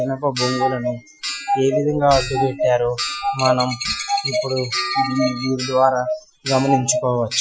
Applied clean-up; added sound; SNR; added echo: classical method Wiener filter.